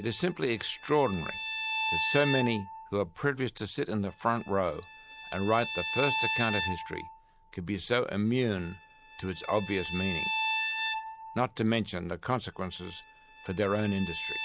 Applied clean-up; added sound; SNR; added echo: none; Bowed string instrument; 5 dB; none.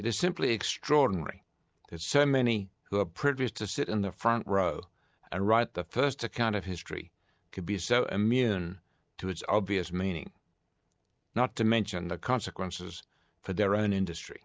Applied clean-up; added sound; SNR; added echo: none; none; none; none.